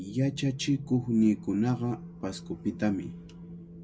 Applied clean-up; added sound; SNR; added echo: none; Wind; 15 dB; none.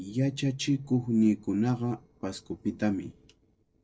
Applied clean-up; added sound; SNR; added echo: neural separator model SepFormer DNS4.